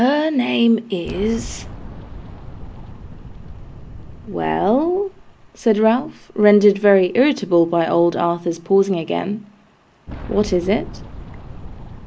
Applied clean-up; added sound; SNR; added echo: none; Boom; 16 dB; none.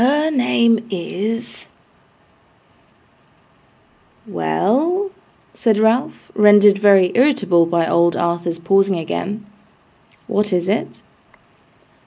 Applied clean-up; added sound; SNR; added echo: none; none; none; none.